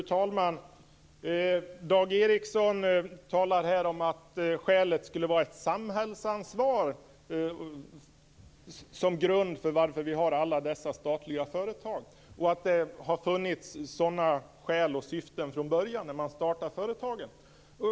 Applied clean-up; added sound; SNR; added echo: none; none; none; none.